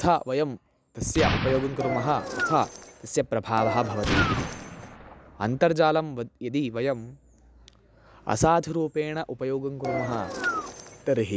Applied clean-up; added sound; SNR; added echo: none; Explosion + Engine; 3 dB; none.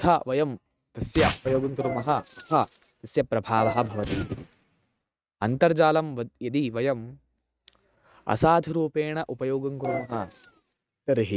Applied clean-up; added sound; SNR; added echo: neural mask model RNNoise.